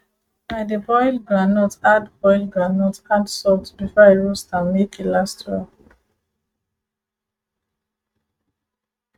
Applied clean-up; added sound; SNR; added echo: neural mask model RNNoise.